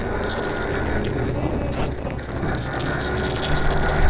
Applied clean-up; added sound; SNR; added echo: neural separator model SepFormer DNS4.